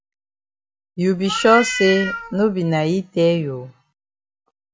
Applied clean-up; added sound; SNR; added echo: none; Meow; 6 dB; none.